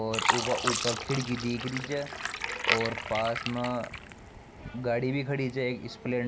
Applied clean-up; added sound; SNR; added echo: none; Fill (with liquid); 3 dB; none.